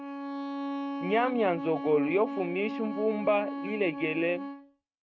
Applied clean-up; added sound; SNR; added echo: neural mask model RNNoise.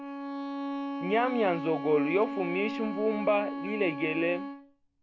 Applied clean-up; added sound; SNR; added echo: none; Bowed string instrument; 6 dB; none.